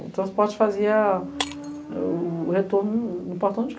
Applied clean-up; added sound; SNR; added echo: none; Shatter + Motorcycle; 13 dB; none.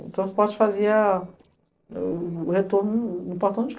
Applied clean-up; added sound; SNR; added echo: neural separator model SepFormer DNS4.